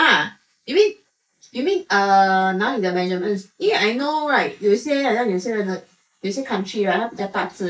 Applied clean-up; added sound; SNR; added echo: neural mask model Resemble Enhance denoiser.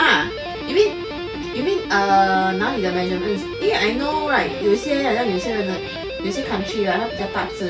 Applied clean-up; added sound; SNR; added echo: none; Guitar; 7 dB; none.